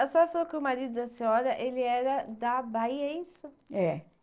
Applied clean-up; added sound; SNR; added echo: neural separator model SepFormer DNS4.